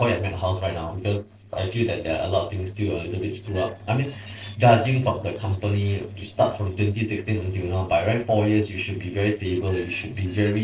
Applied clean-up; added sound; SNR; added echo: neural separator model SepFormer DNS4.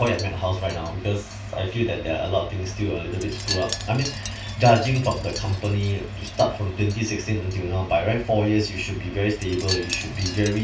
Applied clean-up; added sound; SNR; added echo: none; Wind chime; 14 dB; reverberation time 0.3 s.